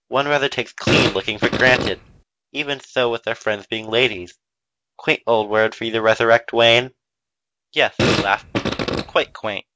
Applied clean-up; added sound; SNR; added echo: none; Fart; 1 dB; none.